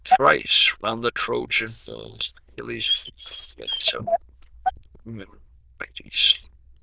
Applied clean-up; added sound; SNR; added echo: neural diffusion model UNIVERSE++.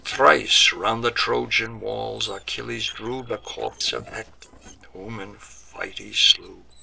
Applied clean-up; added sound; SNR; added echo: neural separator model SepFormer DNS4.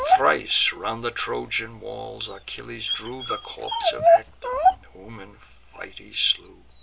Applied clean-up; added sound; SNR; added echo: none; Dog; -3 dB; none.